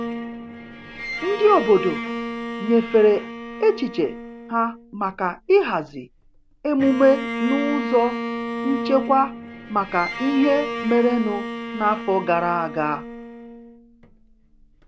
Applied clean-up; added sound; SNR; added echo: none; Bowed string instrument; 9 dB; none.